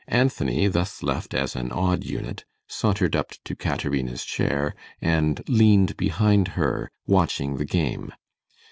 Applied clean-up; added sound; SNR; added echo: none; none; none; none.